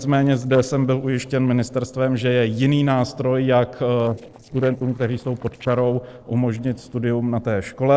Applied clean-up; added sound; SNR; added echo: neural separator model SepFormer DNS4.